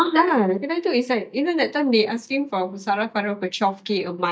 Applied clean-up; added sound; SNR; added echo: neural mask model DeepFilterNet 3.